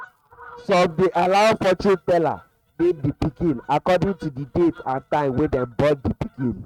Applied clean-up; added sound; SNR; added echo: neural mask model RNNoise.